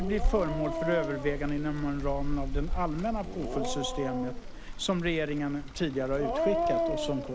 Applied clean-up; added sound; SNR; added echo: none; Dog + Rain; 0 dB; none.